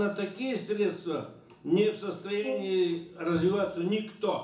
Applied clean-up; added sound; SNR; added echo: none; Brass instrument; 12 dB; reverberation time 0.7 s.